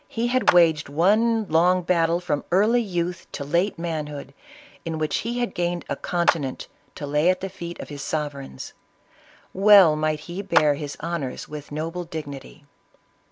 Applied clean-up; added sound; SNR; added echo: none; Clapping; 7 dB; none.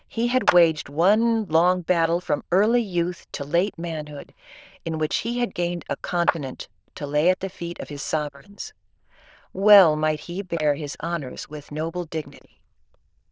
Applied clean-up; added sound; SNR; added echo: neural diffusion model UNIVERSE++.